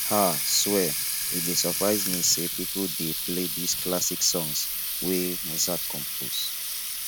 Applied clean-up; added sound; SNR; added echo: none; Water tap, faucet; 1 dB; none.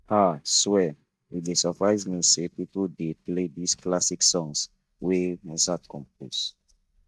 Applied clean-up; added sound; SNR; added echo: neural mask model DeepFilterNet 3.